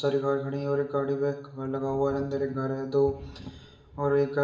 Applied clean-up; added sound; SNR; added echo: none; none; none; reverberation time 1.4 s.